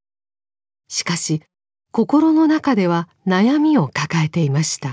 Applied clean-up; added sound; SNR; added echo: none; none; none; none.